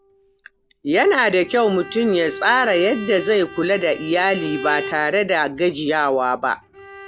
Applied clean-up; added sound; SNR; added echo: none; Bowed string instrument; 15 dB; none.